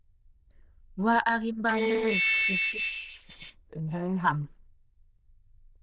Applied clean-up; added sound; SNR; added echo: neural diffusion model UNIVERSE++.